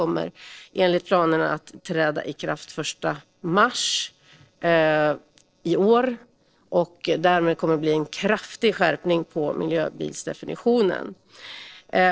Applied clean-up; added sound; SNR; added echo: neural separator model SepFormer DNS4.